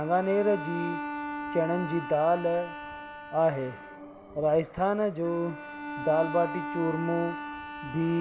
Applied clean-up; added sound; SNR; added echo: none; Bowed string instrument; 9 dB; none.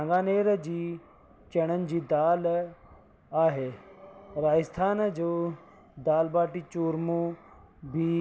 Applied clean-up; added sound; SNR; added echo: none; none; none; none.